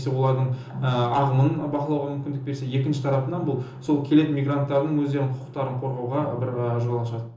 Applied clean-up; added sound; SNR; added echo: none; none; none; reverberation time 0.6 s.